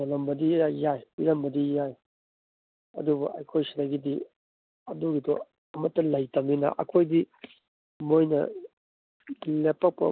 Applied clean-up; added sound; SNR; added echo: none; none; none; none.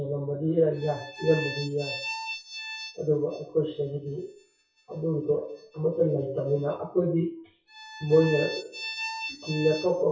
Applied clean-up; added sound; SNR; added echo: classical method WPE with log-MMSE.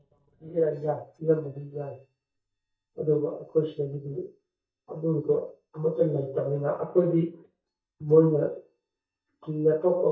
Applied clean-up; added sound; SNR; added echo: neural mask model DeepFilterNet 3.